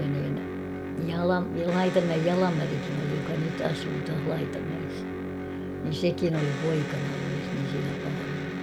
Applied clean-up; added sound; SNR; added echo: none; Electric guitar; 4 dB; none.